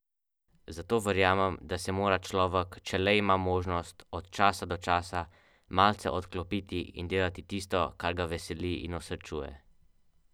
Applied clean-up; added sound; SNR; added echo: none; none; none; none.